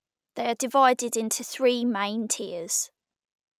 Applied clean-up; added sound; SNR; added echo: none; none; none; none.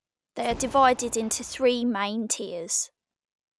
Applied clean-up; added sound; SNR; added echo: none; Boom; 19 dB; none.